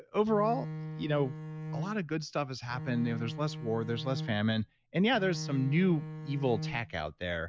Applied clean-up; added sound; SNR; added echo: none; Bowed string instrument; 9 dB; none.